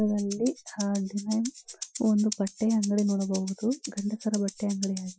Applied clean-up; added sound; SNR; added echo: classical method Wiener filter.